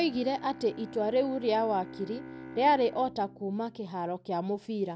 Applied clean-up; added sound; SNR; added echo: none; Bowed string instrument; 16 dB; none.